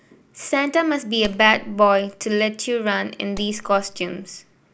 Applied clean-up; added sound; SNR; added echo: none; Clapping; 17 dB; none.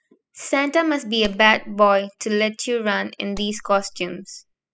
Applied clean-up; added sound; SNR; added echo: classical method spectral subtraction.